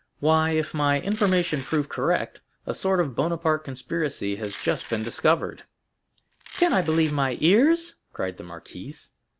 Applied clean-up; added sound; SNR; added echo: none; Domestic sounds, home sounds; 18 dB; none.